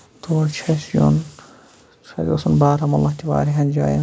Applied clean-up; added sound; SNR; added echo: none; none; none; none.